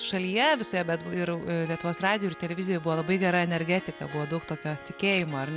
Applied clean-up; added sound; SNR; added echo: none; Harp; 15 dB; none.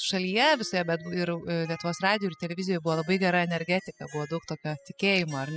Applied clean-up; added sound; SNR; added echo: classical method spectral subtraction.